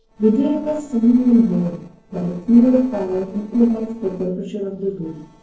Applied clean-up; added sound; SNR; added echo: neural separator model SepFormer DNS4.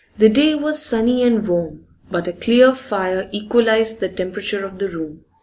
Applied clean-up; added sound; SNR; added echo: none; none; none; none.